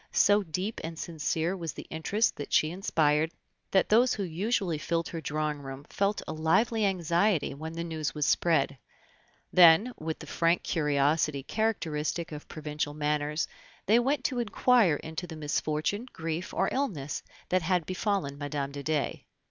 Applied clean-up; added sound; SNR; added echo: none; none; none; none.